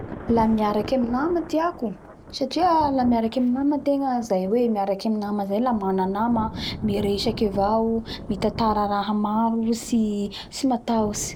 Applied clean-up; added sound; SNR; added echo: none; Thunder / Rain; 14 dB; none.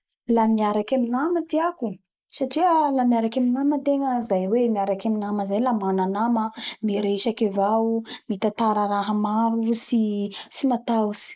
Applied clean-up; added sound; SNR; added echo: neural mask model Resemble Enhance denoiser.